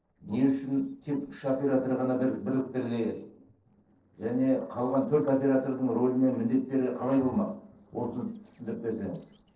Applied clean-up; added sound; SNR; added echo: neural separator model SepFormer DNS4.